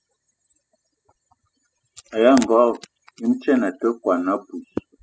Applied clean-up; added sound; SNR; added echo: classical method spectral subtraction.